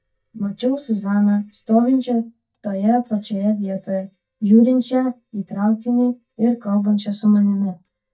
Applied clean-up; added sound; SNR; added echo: neural mask model DeepFilterNet 3.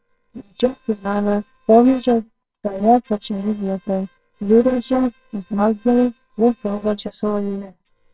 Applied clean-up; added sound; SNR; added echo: neural separator model SepFormer WHAMR!.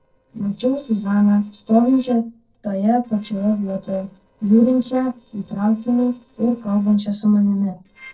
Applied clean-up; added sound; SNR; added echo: neural separator model SepFormer DNS4.